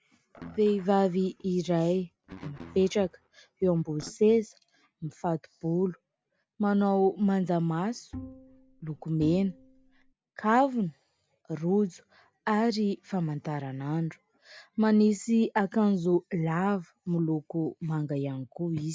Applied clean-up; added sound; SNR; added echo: none; Bowed string instrument + Guitar; 19 dB; none.